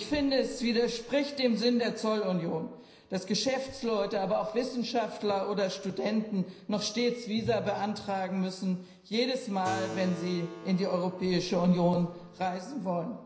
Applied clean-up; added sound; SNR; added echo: none; Keyboard (musical); 19 dB; reverberation time 0.9 s.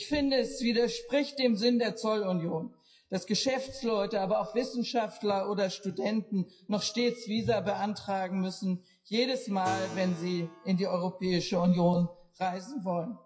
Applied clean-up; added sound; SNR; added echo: classical method WPE with log-MMSE.